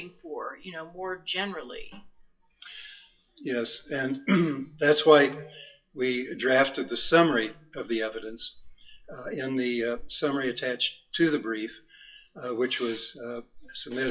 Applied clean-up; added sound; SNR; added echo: classical method WPE with log-MMSE.